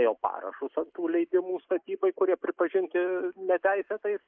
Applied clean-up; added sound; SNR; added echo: neural mask model Resemble Enhance denoiser.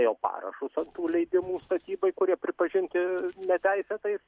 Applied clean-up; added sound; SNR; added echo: none; none; none; none.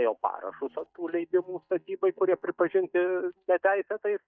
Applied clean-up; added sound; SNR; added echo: neural mask model DeepFilterNet 3.